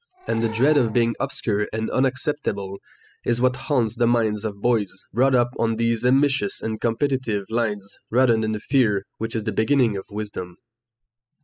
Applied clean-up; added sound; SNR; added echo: classical method spectral subtraction.